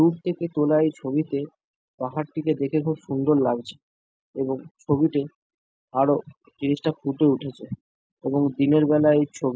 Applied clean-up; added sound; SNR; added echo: none; none; none; none.